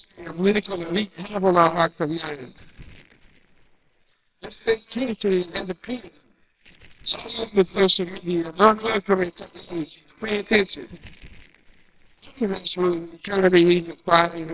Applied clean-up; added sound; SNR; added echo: neural separator model SepFormer WHAMR!.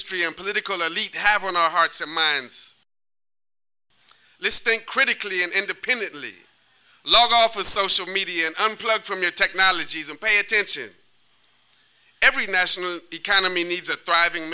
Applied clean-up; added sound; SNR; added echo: none; none; none; none.